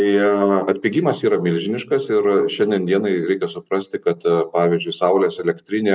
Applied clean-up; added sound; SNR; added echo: none; none; none; none.